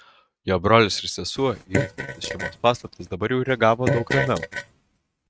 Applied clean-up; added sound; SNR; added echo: neural mask model RNNoise.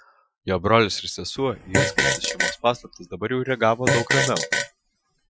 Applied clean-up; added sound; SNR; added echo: classical method Wiener filter.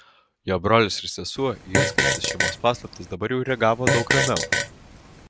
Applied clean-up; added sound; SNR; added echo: none; Fart; 0 dB; none.